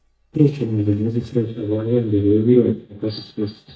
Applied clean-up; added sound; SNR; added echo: neural mask model DeepFilterNet 3.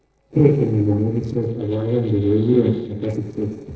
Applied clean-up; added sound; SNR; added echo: neural separator model SepFormer DNS4.